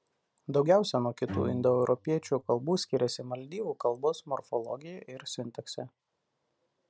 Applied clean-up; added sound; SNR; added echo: none; Bowed string instrument; 11 dB; none.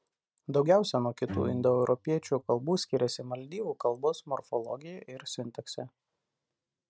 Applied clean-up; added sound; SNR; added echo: neural mask model RNNoise.